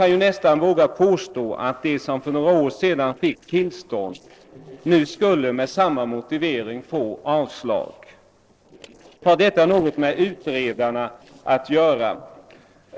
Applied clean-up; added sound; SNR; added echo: neural separator model SepFormer DNS4.